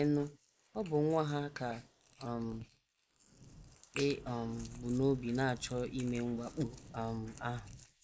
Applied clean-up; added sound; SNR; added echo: neural mask model Resemble Enhance denoiser.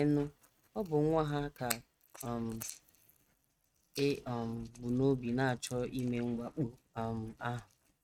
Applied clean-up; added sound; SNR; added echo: neural mask model RNNoise.